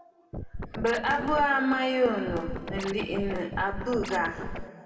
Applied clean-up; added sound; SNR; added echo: none; Scratching (performance technique); 8 dB; reverberation time 2.2 s.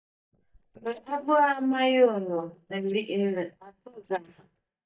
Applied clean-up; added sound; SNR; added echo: neural mask model DeepFilterNet 3.